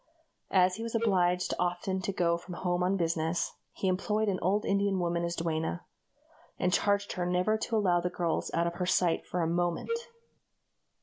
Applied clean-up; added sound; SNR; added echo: none; Wind instrument, woodwind instrument; 6 dB; none.